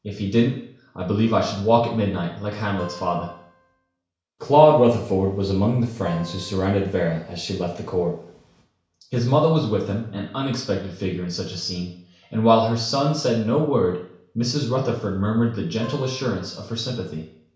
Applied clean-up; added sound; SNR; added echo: none; Acoustic guitar; 19 dB; reverberation time 0.6 s.